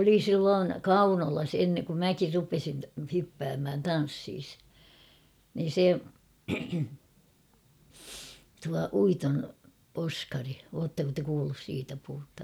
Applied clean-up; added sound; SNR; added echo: none; none; none; none.